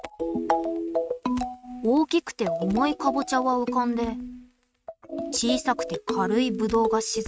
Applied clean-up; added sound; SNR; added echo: neural mask model RNNoise.